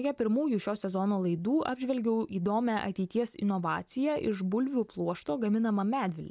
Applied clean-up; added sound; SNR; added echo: none; none; none; none.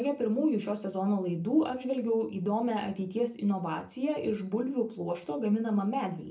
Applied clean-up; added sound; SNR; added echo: none; none; none; reverberation time 0.3 s.